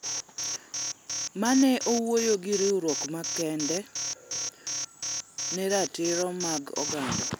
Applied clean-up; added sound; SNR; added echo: none; Alarm; 5 dB; none.